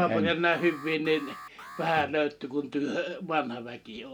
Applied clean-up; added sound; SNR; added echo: none; Alarm; 16 dB; none.